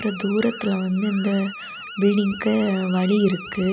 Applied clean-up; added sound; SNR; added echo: none; Alarm; 15 dB; none.